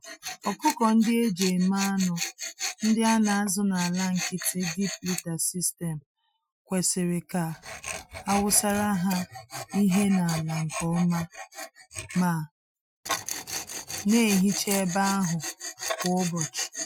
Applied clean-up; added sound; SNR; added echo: classical method Wiener filter.